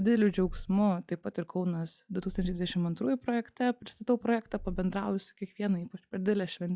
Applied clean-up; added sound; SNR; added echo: classical method log-MMSE.